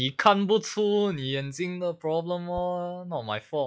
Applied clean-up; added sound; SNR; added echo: classical method log-MMSE.